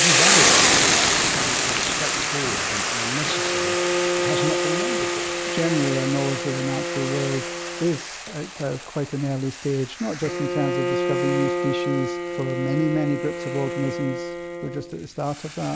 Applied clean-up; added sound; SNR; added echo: none; Boiling / Hiss + Bowed string instrument; -4 dB; none.